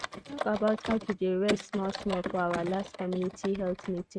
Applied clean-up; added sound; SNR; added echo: neural mask model RNNoise.